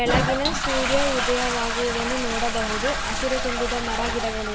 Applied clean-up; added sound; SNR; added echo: none; Toilet flush; -1 dB; none.